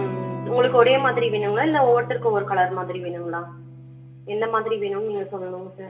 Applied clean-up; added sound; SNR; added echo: none; Electric guitar / Strum; 13 dB; reverberation time 0.6 s.